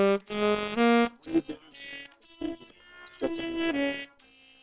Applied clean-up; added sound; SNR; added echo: neural separator model SepFormer WHAM!.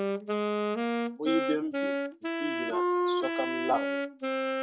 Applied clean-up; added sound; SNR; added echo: neural mask model RNNoise.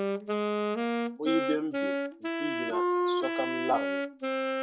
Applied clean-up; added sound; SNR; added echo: none; Wind instrument, woodwind instrument; -5 dB; none.